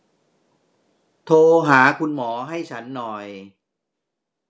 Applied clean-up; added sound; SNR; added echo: none; none; none; none.